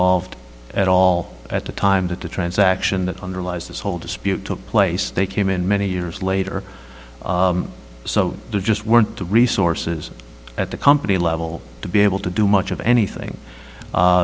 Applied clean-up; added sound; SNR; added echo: none; none; none; none.